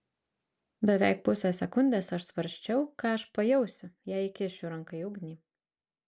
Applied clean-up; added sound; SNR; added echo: none; none; none; none.